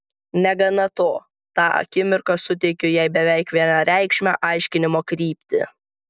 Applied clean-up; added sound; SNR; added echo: none; none; none; none.